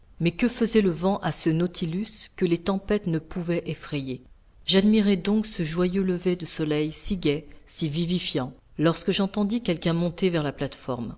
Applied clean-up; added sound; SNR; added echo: none; none; none; none.